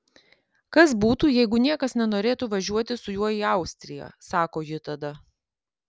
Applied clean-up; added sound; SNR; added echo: none; none; none; none.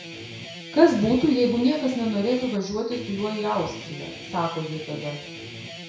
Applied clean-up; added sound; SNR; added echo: none; Guitar; 13 dB; reverberation time 0.6 s.